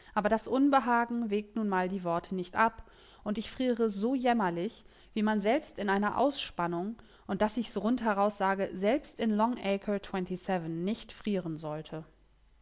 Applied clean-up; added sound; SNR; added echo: none; none; none; none.